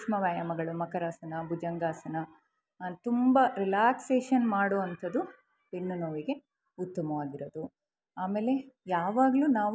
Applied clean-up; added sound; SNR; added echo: none; none; none; none.